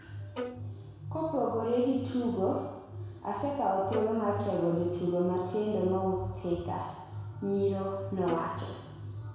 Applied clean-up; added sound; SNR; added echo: none; Bowed string instrument; 10 dB; reverberation time 1.1 s.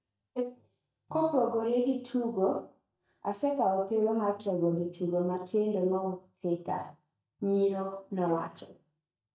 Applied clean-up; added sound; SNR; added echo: neural mask model DeepFilterNet 3.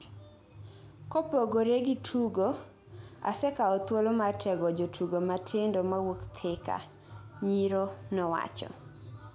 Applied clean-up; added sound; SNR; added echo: none; none; none; none.